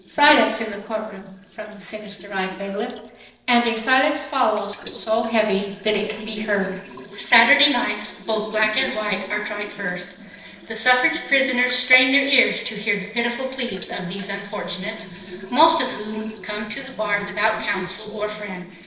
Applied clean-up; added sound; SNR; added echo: neural separator model SepFormer DNS4.